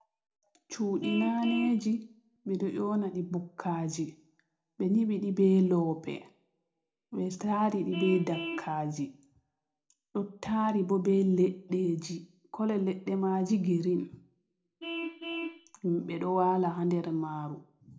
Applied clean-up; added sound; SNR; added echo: none; Vehicle horn, car horn, honking; 15 dB; reverberation time 0.3 s.